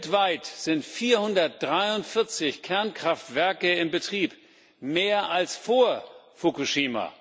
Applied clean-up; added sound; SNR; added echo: none; none; none; none.